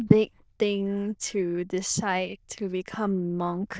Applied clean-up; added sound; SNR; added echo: neural diffusion model UNIVERSE++.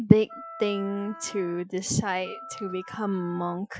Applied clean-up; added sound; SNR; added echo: classical method Wiener filter.